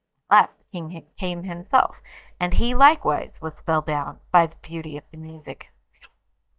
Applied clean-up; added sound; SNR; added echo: neural mask model DeepFilterNet 3.